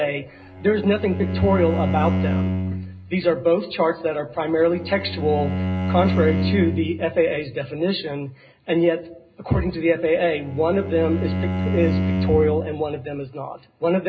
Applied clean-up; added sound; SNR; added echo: none; Bowed string instrument; 2 dB; reverberation time 0.2 s.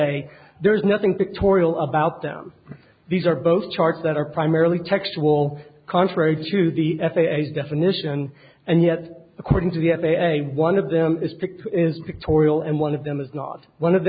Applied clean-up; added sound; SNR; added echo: none; none; none; none.